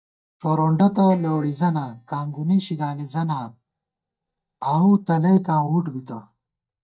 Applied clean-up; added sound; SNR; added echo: neural mask model DeepFilterNet 3.